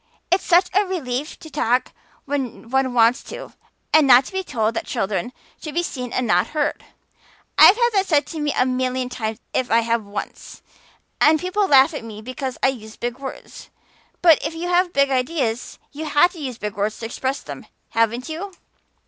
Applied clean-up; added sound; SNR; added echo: none; none; none; none.